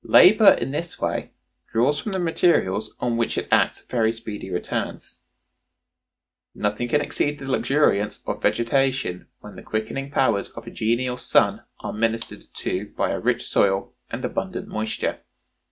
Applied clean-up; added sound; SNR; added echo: neural mask model RNNoise.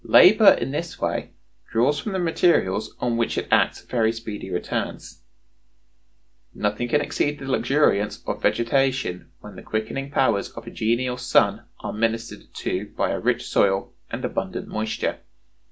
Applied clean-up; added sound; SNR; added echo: none; none; none; none.